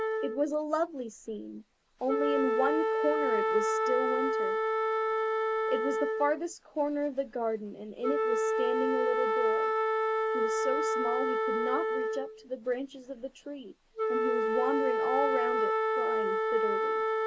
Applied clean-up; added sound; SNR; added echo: none; Wind instrument, woodwind instrument; -4 dB; none.